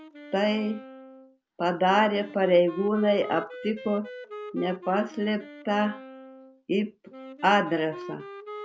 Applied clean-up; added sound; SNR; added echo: none; Wind instrument, woodwind instrument; 15 dB; none.